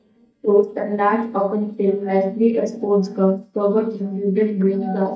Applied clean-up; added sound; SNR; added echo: neural mask model DeepFilterNet 3.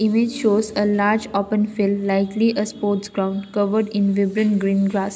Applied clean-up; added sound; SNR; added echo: none; none; none; none.